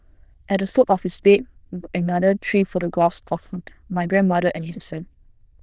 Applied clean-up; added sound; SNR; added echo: neural diffusion model UNIVERSE++.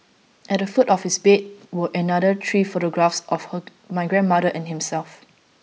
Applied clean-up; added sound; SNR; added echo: none; none; none; none.